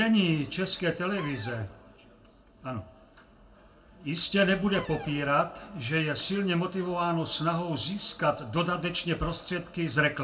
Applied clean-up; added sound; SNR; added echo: none; Cupboard open or close; 14 dB; reverberation time 0.2 s.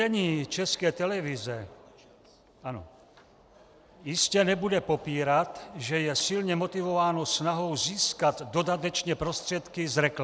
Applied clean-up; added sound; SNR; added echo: none; none; none; none.